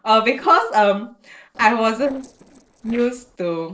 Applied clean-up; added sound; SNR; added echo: neural separator model SepFormer DNS4.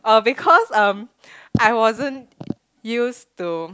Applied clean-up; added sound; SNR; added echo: none; none; none; none.